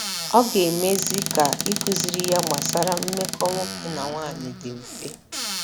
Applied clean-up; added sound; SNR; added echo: none; Squeak / Cupboard open or close; 4 dB; none.